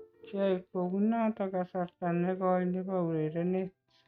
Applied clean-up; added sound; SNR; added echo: neural mask model RNNoise.